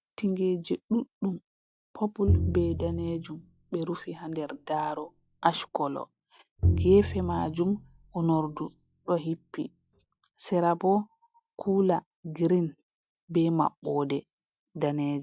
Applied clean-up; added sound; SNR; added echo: classical method log-MMSE.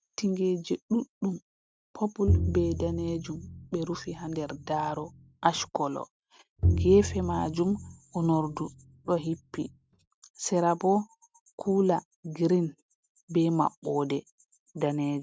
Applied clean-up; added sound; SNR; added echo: neural mask model RNNoise.